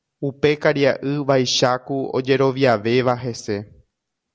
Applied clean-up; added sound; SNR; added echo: none; none; none; none.